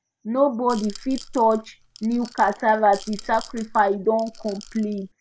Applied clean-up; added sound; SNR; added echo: none; Rattle / Rattle (instrument); 18 dB; none.